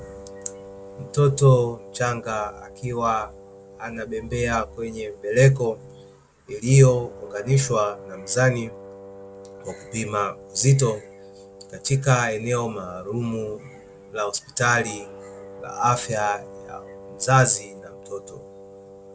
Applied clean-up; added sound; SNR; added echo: none; Wind instrument, woodwind instrument; 19 dB; none.